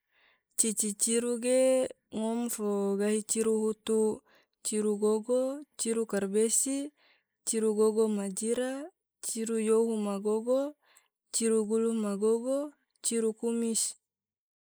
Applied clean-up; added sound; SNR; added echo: neural mask model Resemble Enhance denoiser.